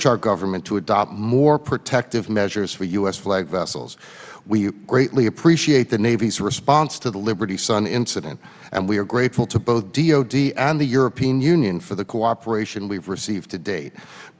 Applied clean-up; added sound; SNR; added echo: none; none; none; none.